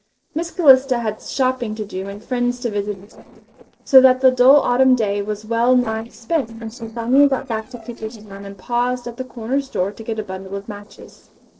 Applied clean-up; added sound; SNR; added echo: neural separator model SepFormer DNS4.